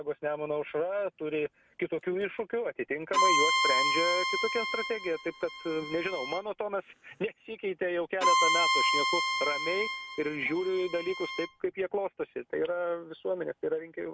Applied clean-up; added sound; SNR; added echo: none; Bowed string instrument; -3 dB; none.